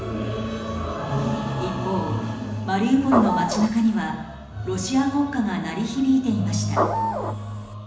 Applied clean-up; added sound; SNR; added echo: none; Printer / Engine; 2 dB; reverberation time 1.0 s.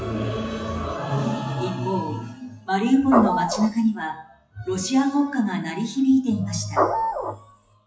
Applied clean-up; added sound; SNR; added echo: classical method WPE with log-MMSE.